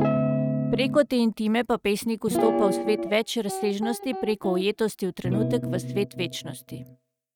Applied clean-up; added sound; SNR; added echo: neural mask model RNNoise.